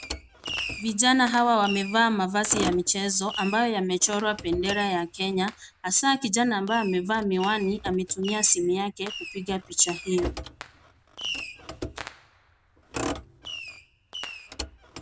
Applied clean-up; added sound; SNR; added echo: none; Motor vehicle (road) + Fireworks; 11 dB; none.